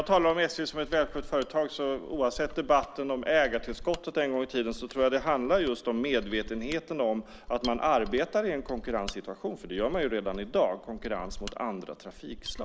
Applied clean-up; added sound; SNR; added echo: none; Mechanisms; 14 dB; none.